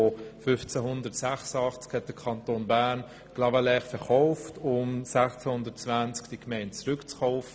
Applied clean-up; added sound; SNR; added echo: none; none; none; none.